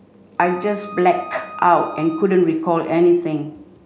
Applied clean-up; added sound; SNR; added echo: none; Wind instrument, woodwind instrument; 17 dB; none.